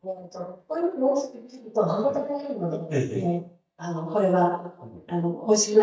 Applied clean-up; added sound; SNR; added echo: neural mask model DeepFilterNet 3.